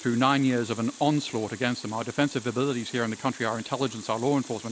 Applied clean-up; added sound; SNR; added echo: none; Water tap, faucet; 18 dB; none.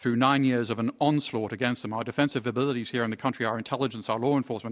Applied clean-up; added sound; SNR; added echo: none; none; none; none.